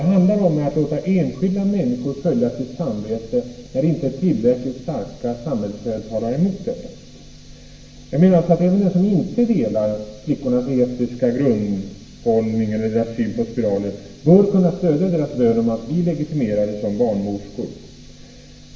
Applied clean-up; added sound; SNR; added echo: none; none; none; reverberation time 0.9 s.